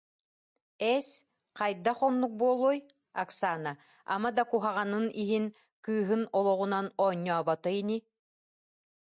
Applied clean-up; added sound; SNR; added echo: none; none; none; none.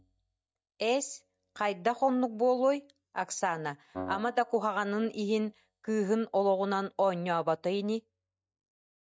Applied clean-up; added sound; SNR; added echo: neural mask model DeepFilterNet 3.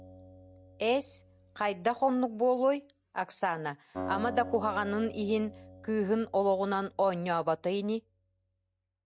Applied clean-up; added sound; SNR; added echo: none; Acoustic guitar; 16 dB; none.